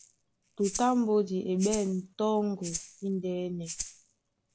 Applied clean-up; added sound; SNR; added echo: none; Rattle (instrument); 13 dB; none.